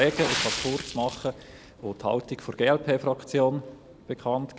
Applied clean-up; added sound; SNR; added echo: none; Water / Splash, splatter; 10 dB; none.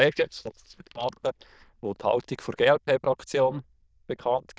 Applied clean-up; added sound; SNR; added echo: neural diffusion model UNIVERSE++.